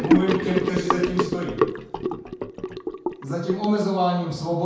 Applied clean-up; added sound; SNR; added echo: none; Sink (filling or washing) / Gurgling; -1 dB; reverberation time 0.5 s.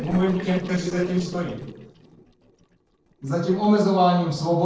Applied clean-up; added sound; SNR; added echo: neural separator model SepFormer DNS4.